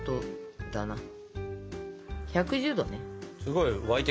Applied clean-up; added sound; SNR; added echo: none; none; none; none.